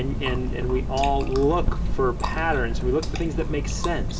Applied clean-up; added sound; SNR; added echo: none; Chewing, mastication; -1 dB; reverberation time 1.9 s.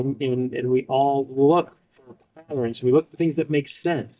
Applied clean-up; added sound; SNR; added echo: neural mask model DeepFilterNet 3.